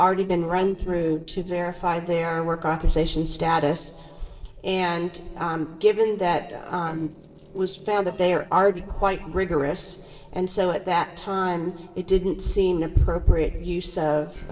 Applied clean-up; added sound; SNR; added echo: neural separator model SepFormer DNS4.